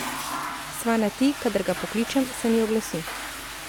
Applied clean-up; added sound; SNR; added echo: none; Toilet flush / Water; 8 dB; none.